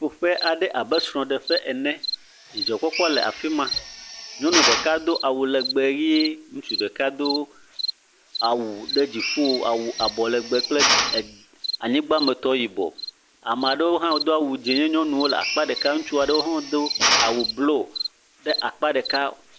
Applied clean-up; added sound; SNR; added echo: none; Cricket + Drill; 5 dB; none.